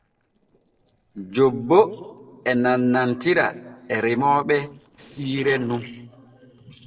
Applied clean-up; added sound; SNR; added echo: neural separator model SepFormer DNS4.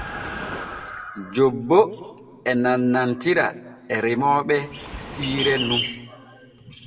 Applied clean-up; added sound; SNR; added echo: none; Waves, surf; 17 dB; reverberation time 1.2 s.